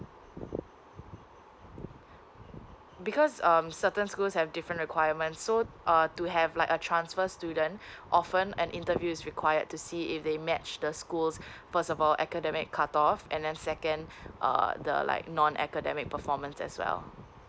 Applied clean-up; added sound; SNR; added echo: none; none; none; none.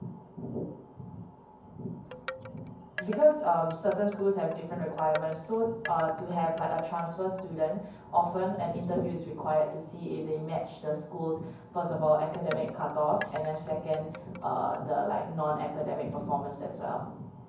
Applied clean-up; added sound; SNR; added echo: none; Wind chime; 14 dB; reverberation time 0.9 s.